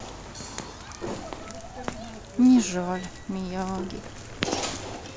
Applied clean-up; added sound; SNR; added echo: none; Gong; 15 dB; none.